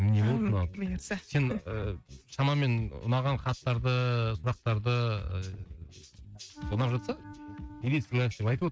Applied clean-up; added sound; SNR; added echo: neural mask model RNNoise.